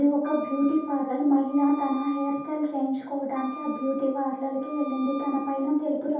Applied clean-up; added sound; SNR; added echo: none; Wind instrument, woodwind instrument; 15 dB; reverberation time 0.7 s.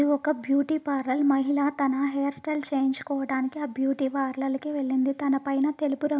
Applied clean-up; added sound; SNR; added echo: none; none; none; none.